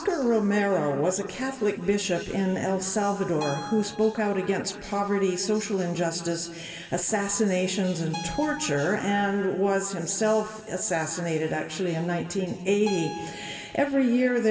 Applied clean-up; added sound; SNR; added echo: none; Keyboard (musical); 19 dB; reverberation time 2.0 s.